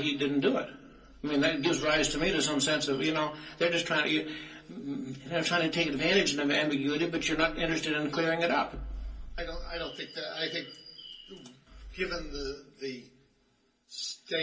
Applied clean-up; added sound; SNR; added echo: none; Bird; 19 dB; reverberation time 0.3 s.